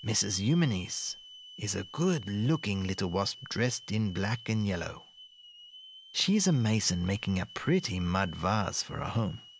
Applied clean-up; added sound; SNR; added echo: none; Hiss / Alarm; 19 dB; none.